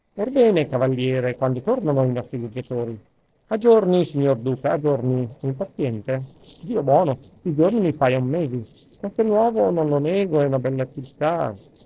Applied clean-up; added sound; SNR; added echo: neural separator model SepFormer DNS4.